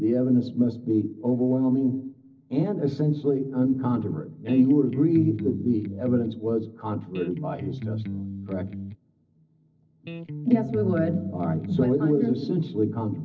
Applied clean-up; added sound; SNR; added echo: neural separator model SepFormer DNS4.